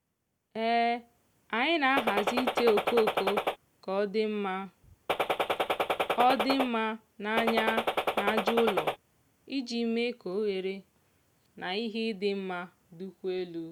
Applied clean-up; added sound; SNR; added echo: none; Gunshot, gunfire; -2 dB; none.